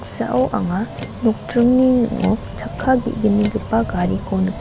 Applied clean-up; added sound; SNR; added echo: none; Motor vehicle (road); 10 dB; none.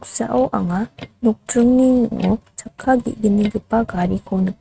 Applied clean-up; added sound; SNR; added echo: neural mask model RNNoise.